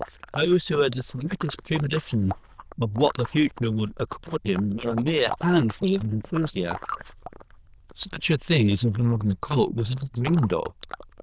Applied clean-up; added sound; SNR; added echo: neural diffusion model UNIVERSE++.